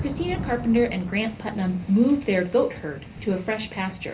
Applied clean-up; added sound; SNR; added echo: none; Thunder / Rain; 12 dB; reverberation time 0.3 s.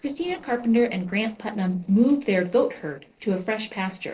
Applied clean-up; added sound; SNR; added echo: neural separator model SepFormer DNS4.